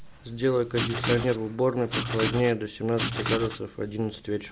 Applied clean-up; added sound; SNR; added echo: none; Writing; 4 dB; none.